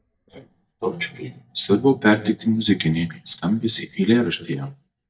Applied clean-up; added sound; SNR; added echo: neural mask model DeepFilterNet 3.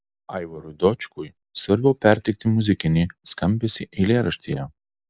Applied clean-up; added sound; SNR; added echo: none; none; none; none.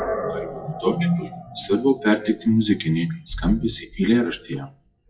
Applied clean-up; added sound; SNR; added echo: classical method WPE with log-MMSE.